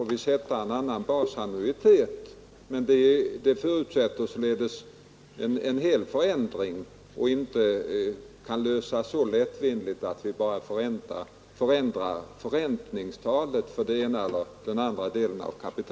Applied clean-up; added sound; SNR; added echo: none; none; none; none.